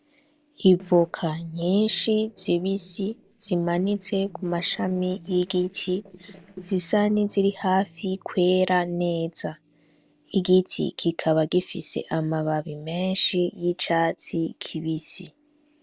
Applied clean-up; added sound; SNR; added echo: neural separator model SepFormer DNS4.